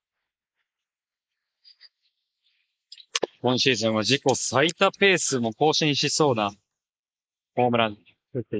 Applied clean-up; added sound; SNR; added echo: neural mask model Resemble Enhance denoiser.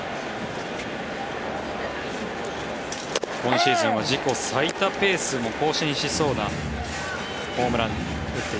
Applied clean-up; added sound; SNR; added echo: none; none; none; none.